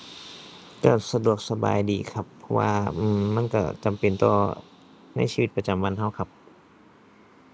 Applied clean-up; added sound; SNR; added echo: none; none; none; none.